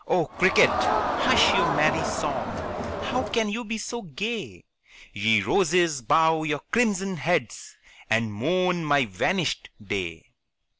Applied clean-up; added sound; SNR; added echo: none; Crowd; 1 dB; none.